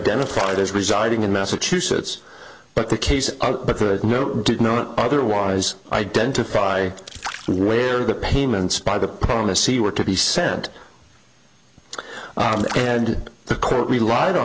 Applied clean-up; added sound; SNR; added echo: none; Splash, splatter; 17 dB; none.